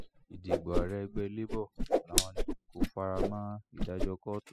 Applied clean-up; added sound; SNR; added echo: classical method spectral subtraction.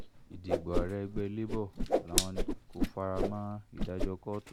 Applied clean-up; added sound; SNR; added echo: none; Whoosh, swoosh, swish; -4 dB; none.